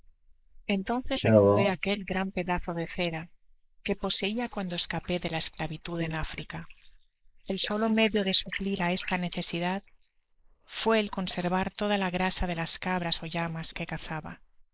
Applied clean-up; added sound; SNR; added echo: neural mask model Resemble Enhance denoiser.